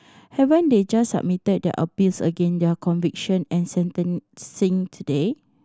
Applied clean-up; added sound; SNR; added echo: none; none; none; none.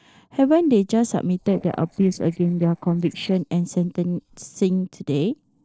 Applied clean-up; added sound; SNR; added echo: neural separator model SepFormer DNS4.